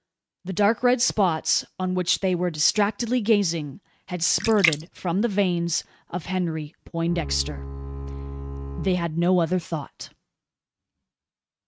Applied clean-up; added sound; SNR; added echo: neural mask model RNNoise.